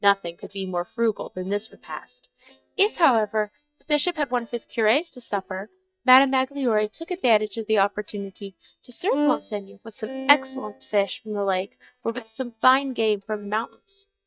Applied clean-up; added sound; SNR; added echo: neural mask model DeepFilterNet 3.